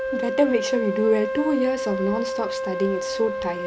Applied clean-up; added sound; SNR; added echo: none; Wind instrument, woodwind instrument; 3 dB; none.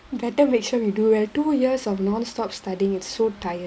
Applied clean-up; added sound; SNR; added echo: none; none; none; none.